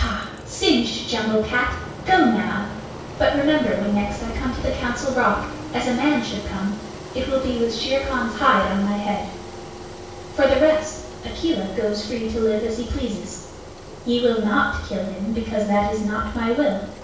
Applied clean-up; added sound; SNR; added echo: none; Engine; 13 dB; reverberation time 0.6 s.